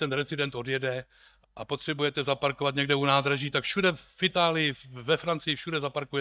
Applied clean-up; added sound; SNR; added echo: neural mask model DeepFilterNet 3.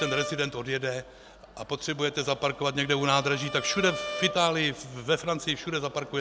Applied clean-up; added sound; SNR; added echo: none; Bowed string instrument; 12 dB; none.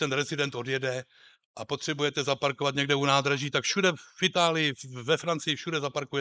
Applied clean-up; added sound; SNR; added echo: neural mask model Resemble Enhance denoiser.